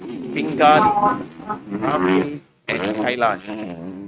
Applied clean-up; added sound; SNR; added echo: neural mask model RNNoise.